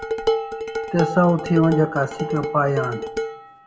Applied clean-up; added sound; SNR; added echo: none; Dishes, pots, and pans; 5 dB; reverberation time 1.0 s.